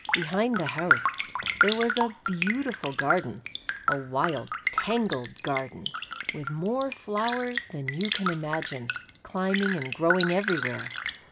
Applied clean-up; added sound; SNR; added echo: none; Raindrop; 1 dB; none.